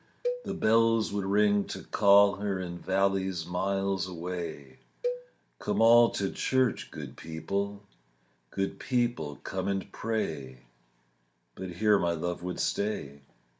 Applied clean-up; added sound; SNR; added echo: none; Cowbell; 10 dB; none.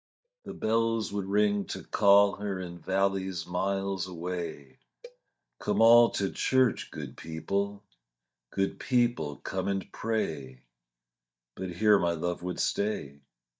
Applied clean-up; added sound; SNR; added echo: neural mask model DeepFilterNet 3.